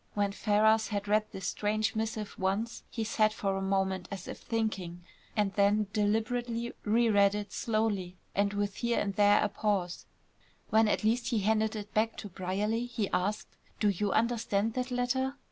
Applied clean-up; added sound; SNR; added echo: none; none; none; none.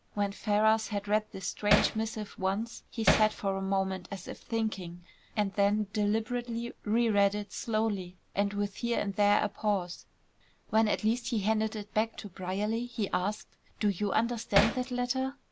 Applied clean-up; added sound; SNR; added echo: none; Hammer; -1 dB; none.